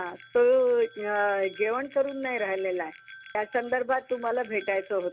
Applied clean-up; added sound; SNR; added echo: none; Bell; 19 dB; none.